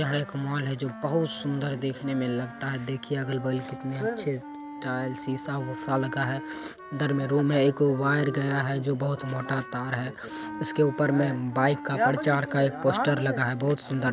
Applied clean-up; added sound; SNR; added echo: none; Wind instrument, woodwind instrument; 14 dB; none.